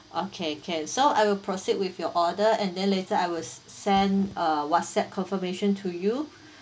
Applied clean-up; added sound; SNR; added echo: none; none; none; none.